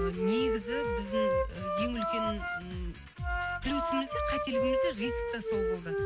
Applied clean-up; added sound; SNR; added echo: none; Wind instrument, woodwind instrument; -3 dB; none.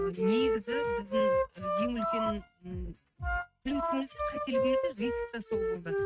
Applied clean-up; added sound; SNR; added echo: neural mask model RNNoise.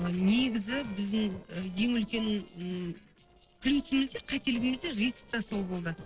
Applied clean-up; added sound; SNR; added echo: neural separator model SepFormer DNS4.